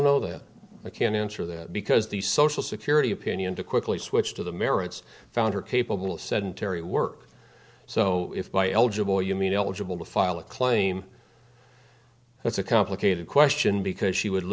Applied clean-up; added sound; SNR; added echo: none; none; none; none.